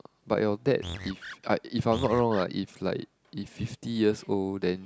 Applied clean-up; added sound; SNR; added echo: none; Animal; 12 dB; none.